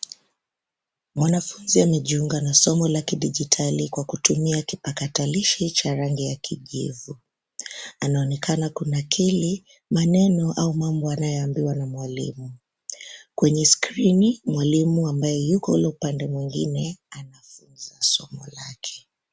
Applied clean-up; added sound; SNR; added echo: none; none; none; none.